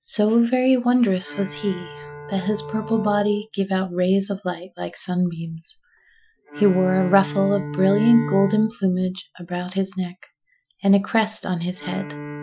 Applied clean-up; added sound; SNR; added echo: classical method Wiener filter.